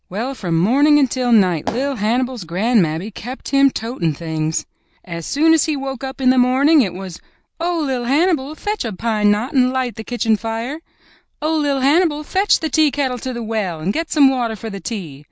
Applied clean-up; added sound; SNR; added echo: none; Fireworks; 12 dB; none.